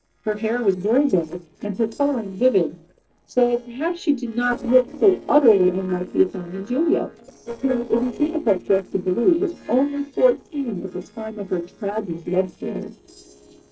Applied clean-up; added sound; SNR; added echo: neural separator model SepFormer DNS4.